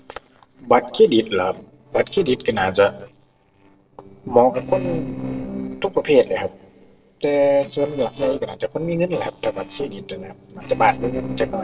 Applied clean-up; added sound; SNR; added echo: neural separator model SepFormer DNS4.